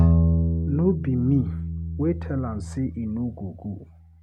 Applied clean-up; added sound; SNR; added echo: none; Bowed string instrument; -2 dB; none.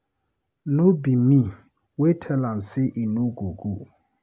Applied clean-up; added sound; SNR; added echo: none; none; none; none.